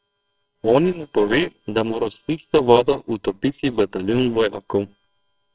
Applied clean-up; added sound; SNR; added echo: neural separator model SepFormer WHAMR!.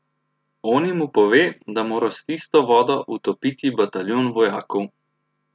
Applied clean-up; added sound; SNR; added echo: none; none; none; none.